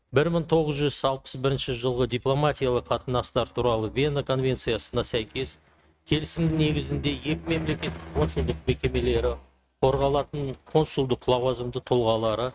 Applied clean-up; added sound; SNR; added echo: neural mask model RNNoise.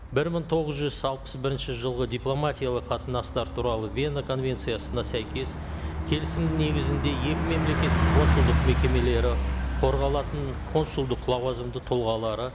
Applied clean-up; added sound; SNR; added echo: none; Bus; 0 dB; none.